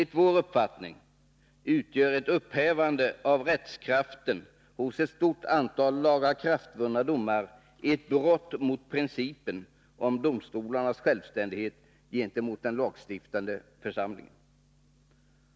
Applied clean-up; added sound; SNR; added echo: none; none; none; none.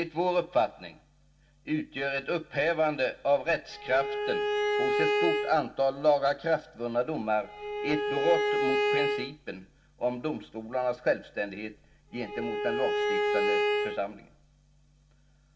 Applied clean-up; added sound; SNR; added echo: none; Bowed string instrument; -1 dB; reverberation time 0.2 s.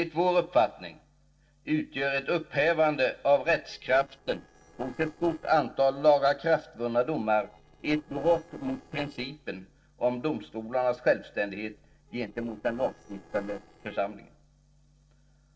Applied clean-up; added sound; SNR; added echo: neural separator model SepFormer DNS4.